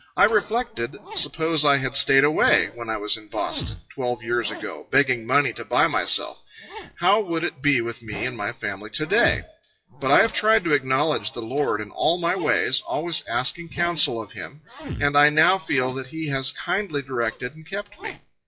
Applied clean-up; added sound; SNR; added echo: classical method WPE with log-MMSE.